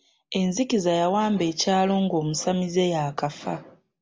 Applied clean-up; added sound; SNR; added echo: none; none; none; none.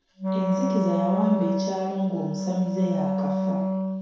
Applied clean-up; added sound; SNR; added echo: none; Wind instrument, woodwind instrument; -2 dB; reverberation time 0.7 s.